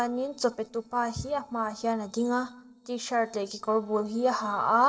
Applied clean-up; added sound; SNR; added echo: neural separator model SepFormer DNS4.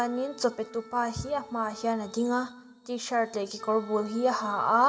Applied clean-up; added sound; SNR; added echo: none; Wind instrument, woodwind instrument; 20 dB; reverberation time 1.1 s.